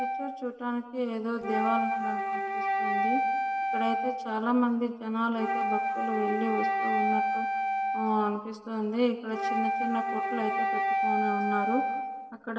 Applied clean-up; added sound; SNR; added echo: none; Wind instrument, woodwind instrument; -1 dB; reverberation time 1.7 s.